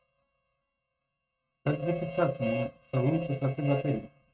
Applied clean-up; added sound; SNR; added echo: neural mask model RNNoise.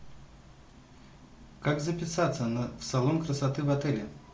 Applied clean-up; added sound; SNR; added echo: none; none; none; none.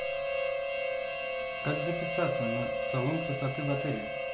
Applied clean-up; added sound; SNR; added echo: none; Harmonica; -2 dB; none.